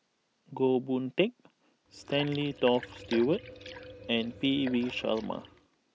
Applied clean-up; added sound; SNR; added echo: none; Liquid; 15 dB; none.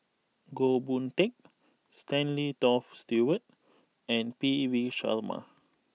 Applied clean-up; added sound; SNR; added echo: none; none; none; none.